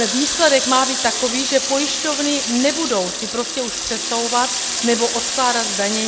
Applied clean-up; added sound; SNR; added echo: none; Water tap, faucet; 2 dB; none.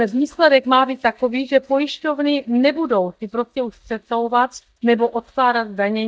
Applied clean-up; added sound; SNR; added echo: neural mask model DeepFilterNet 3.